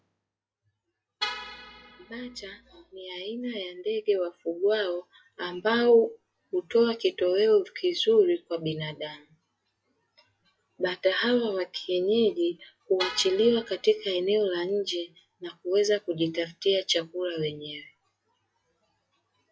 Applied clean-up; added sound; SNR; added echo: classical method log-MMSE.